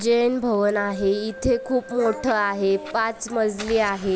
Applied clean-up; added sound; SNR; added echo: none; Keyboard (musical) + Fire; 17 dB; none.